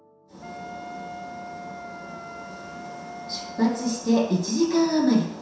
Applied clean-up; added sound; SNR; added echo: none; Wind instrument, woodwind instrument; 14 dB; reverberation time 0.7 s.